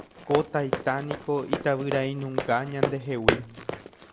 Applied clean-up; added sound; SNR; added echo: none; Run; 2 dB; none.